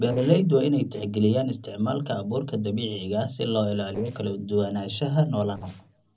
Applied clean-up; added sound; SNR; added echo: neural separator model SepFormer DNS4.